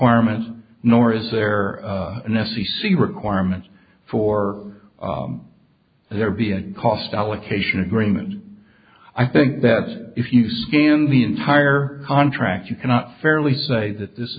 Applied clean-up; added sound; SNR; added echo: none; none; none; none.